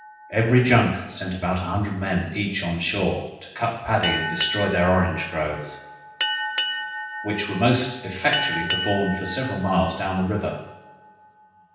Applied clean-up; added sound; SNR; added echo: none; Boat, Water vehicle; 8 dB; reverberation time 0.9 s.